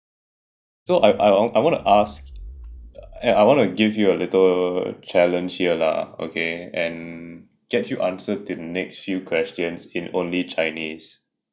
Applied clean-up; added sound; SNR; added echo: neural mask model DeepFilterNet 3.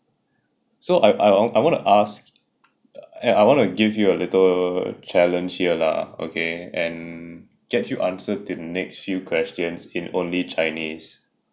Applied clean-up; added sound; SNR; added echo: none; none; none; none.